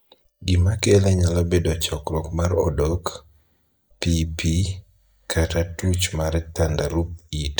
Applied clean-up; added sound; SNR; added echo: neural mask model DeepFilterNet 3.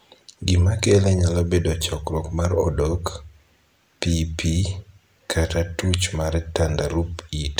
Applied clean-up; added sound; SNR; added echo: none; none; none; none.